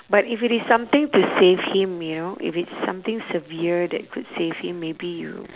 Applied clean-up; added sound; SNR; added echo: none; none; none; none.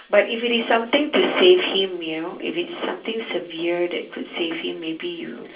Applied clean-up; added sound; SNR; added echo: none; none; none; reverberation time 0.3 s.